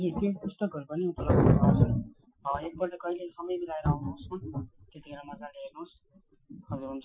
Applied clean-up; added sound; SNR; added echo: classical method Wiener filter.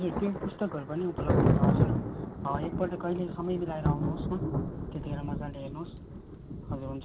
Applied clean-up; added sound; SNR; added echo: none; Thunder; -4 dB; none.